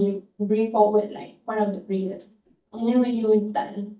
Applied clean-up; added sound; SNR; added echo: neural mask model DeepFilterNet 3.